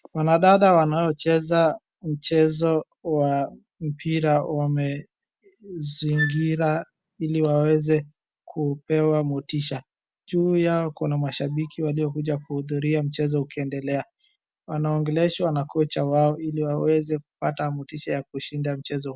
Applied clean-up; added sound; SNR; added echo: none; Wind instrument, woodwind instrument; 10 dB; none.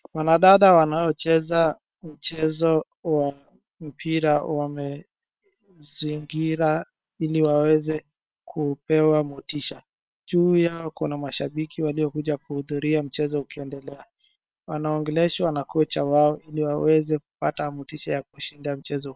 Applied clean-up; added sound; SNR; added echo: neural separator model SepFormer WHAM!.